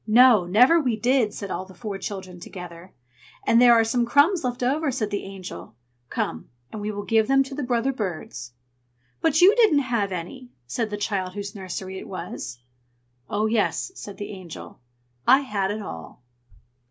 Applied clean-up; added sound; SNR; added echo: none; none; none; none.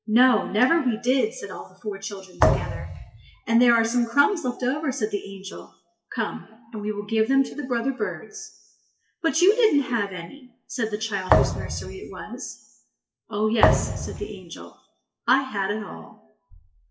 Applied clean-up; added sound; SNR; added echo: classical method WPE with log-MMSE.